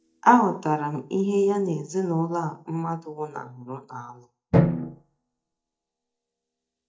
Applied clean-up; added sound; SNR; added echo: neural mask model DeepFilterNet 3.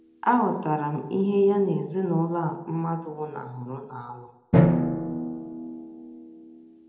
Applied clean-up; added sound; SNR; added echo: none; Drum; 2 dB; reverberation time 0.8 s.